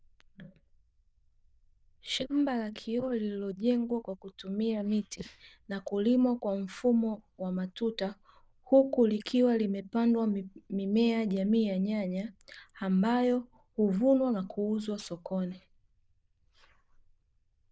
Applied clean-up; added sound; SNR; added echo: neural diffusion model UNIVERSE++.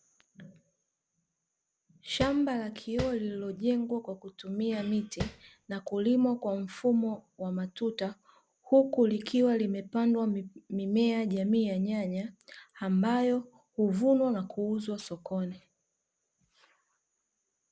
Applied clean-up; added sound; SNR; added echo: none; Tap; 9 dB; none.